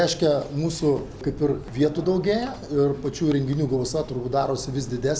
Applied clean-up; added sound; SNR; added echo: none; none; none; none.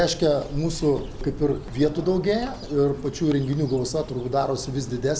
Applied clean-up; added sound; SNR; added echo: none; Cricket / Bird; 15 dB; none.